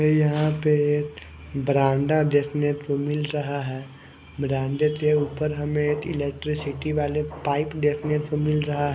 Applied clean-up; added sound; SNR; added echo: none; none; none; none.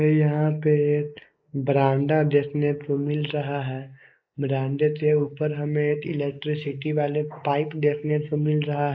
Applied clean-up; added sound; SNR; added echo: neural mask model Resemble Enhance denoiser.